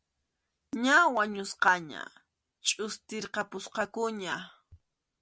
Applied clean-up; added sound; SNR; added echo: none; none; none; none.